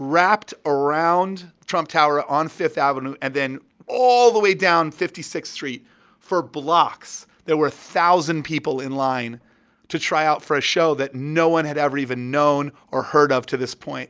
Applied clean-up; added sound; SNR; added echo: none; none; none; none.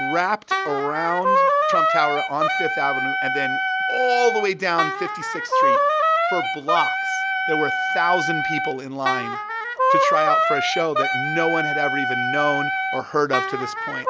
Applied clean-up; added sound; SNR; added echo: none; Wind instrument, woodwind instrument; -3 dB; none.